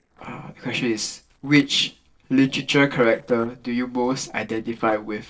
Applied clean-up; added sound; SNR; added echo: neural separator model SepFormer DNS4.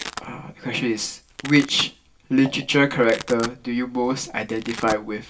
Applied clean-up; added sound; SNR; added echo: none; Domestic sounds, home sounds; 15 dB; reverberation time 0.2 s.